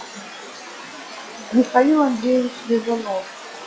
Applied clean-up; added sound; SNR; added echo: classical method log-MMSE.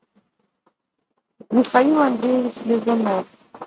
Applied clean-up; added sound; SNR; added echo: neural mask model RNNoise.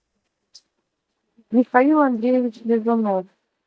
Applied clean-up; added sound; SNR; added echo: neural mask model DeepFilterNet 3.